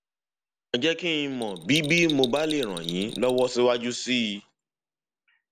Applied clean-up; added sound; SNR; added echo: none; Bell; 11 dB; none.